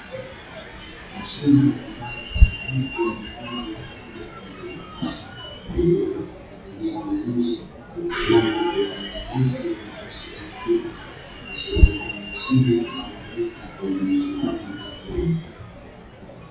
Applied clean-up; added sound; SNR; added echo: classical method WPE with log-MMSE.